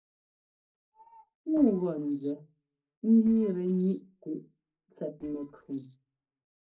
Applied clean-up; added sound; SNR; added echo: neural separator model SepFormer DNS4.